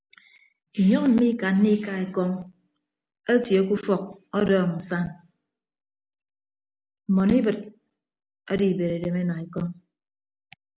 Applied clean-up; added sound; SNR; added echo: none; none; none; none.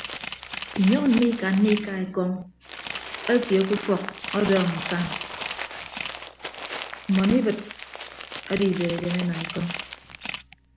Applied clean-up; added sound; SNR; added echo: none; Camera + Crumpling, crinkling; 10 dB; none.